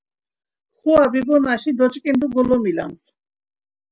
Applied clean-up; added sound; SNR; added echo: none; none; none; none.